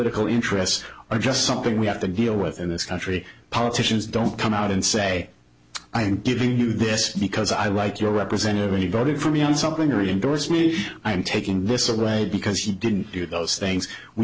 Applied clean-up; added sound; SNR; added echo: none; Snare drum; 17 dB; none.